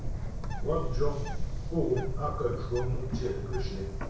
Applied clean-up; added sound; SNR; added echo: none; Bird; -2 dB; reverberation time 0.6 s.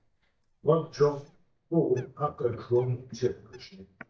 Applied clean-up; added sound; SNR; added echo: neural mask model DeepFilterNet 3.